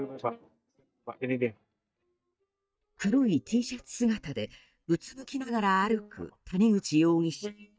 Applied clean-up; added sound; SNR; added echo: neural mask model DeepFilterNet 3.